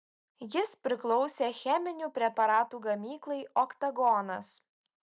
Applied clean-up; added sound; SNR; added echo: none; none; none; none.